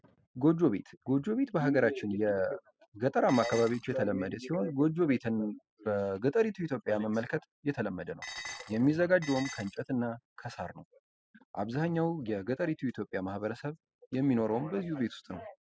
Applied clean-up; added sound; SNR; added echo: classical method spectral subtraction.